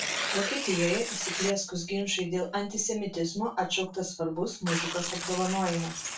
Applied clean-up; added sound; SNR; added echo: none; Tearing; 6 dB; reverberation time 0.2 s.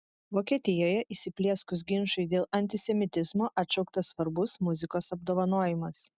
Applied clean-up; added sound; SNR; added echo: none; none; none; none.